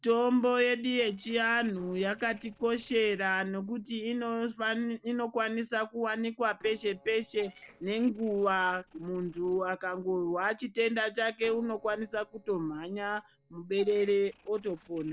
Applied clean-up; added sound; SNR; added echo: neural separator model SepFormer DNS4.